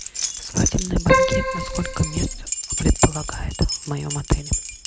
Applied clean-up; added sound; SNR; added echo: none; Keyboard (musical) + Keys jangling; 2 dB; none.